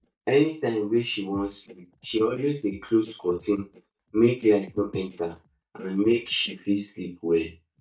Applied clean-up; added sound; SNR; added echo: neural mask model DeepFilterNet 3.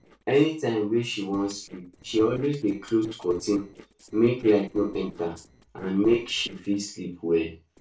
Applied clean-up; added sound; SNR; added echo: neural separator model SepFormer DNS4.